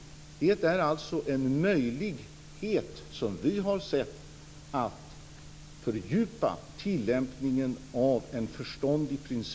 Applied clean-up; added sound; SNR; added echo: none; none; none; none.